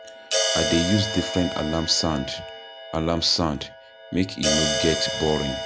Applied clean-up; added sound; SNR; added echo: none; Crash cymbal; 3 dB; none.